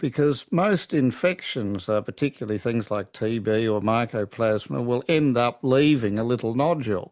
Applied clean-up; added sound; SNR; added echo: none; none; none; none.